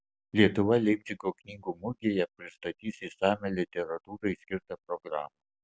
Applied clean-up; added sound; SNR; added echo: none; none; none; none.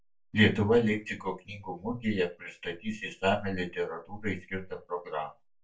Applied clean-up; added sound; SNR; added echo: none; none; none; reverberation time 0.2 s.